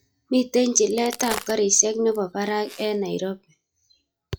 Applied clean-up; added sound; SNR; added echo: classical method log-MMSE.